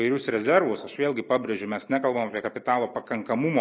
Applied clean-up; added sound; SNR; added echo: neural mask model Resemble Enhance denoiser.